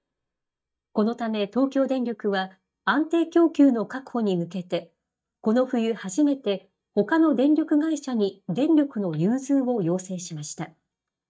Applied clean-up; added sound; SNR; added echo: neural mask model DeepFilterNet 3.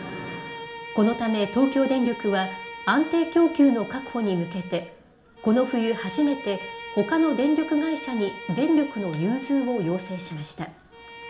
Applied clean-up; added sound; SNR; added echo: none; Bowed string instrument; 14 dB; reverberation time 0.4 s.